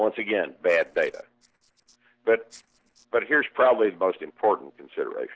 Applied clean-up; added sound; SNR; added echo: neural separator model SepFormer DNS4.